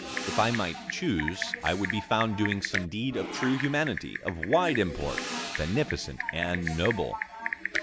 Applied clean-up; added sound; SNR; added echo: none; Typing; 5 dB; none.